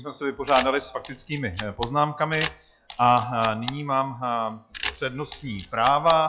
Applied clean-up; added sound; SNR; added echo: classical method log-MMSE.